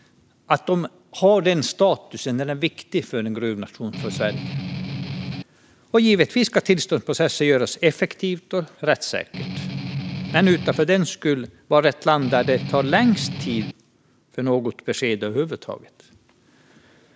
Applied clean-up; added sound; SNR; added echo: none; Strum; 7 dB; none.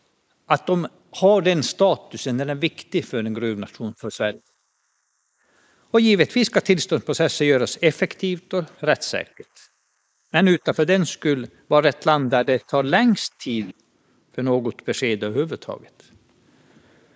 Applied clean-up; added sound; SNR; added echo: neural mask model Resemble Enhance denoiser.